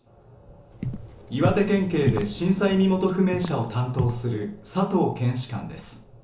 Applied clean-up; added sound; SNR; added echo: none; Walk, footsteps; 6 dB; reverberation time 0.8 s.